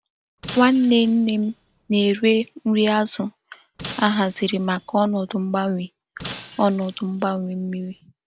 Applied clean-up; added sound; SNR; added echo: none; Shatter; 19 dB; none.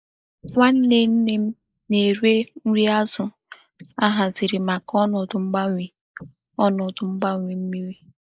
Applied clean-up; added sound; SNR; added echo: neural mask model Resemble Enhance denoiser.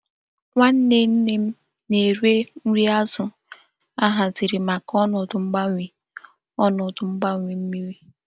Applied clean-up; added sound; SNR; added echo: none; none; none; none.